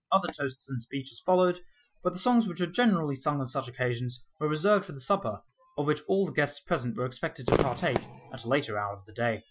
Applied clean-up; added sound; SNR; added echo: classical method Wiener filter.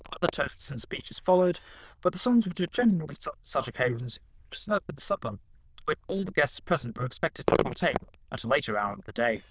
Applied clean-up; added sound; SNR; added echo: neural diffusion model UNIVERSE++.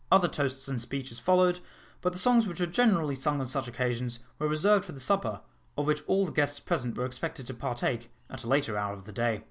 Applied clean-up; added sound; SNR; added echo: none; none; none; none.